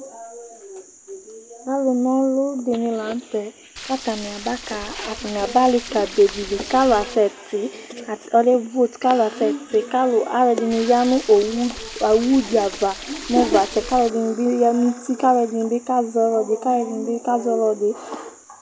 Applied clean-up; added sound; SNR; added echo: none; Stream; 14 dB; none.